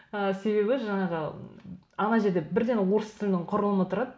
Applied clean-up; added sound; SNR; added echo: none; none; none; none.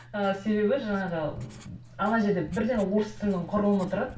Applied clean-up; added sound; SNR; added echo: none; Writing; 19 dB; reverberation time 0.1 s.